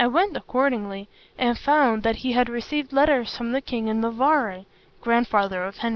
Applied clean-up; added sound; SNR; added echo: none; none; none; none.